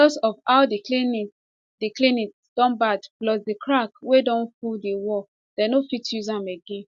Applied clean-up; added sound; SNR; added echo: none; none; none; none.